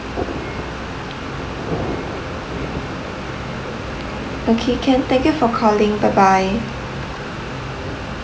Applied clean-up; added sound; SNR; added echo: none; Thunder; 12 dB; none.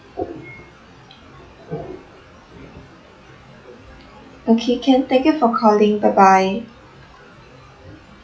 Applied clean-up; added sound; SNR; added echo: classical method log-MMSE.